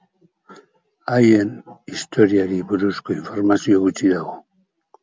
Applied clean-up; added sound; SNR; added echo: none; none; none; none.